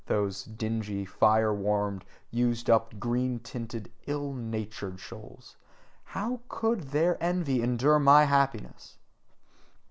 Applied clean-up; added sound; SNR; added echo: none; none; none; none.